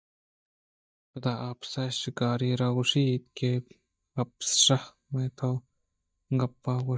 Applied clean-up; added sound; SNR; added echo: neural mask model DeepFilterNet 3.